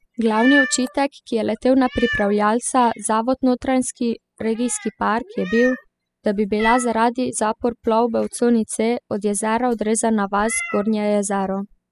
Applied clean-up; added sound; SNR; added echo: classical method spectral subtraction.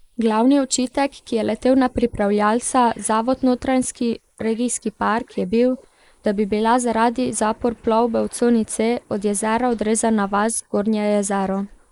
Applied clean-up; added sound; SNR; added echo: neural mask model Resemble Enhance denoiser.